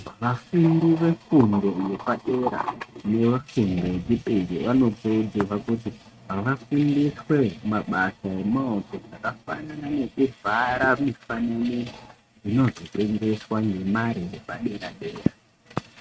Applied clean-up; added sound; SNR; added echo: neural mask model RNNoise.